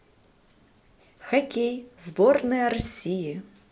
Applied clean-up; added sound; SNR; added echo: none; none; none; none.